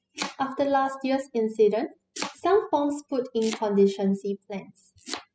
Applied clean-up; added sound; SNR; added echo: classical method spectral subtraction.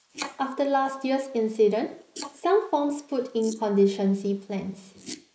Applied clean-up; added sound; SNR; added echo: neural mask model Resemble Enhance denoiser.